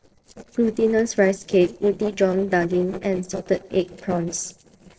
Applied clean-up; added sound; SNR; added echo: neural separator model SepFormer DNS4.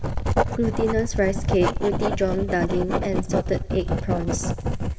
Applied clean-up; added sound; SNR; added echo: none; Writing; -1 dB; reverberation time 1.3 s.